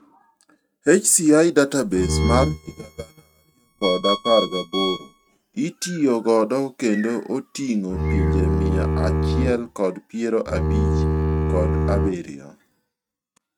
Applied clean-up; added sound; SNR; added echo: neural mask model RNNoise.